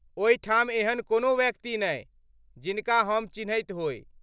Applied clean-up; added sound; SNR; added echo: none; none; none; none.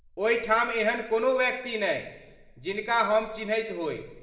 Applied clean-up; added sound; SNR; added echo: none; none; none; reverberation time 0.9 s.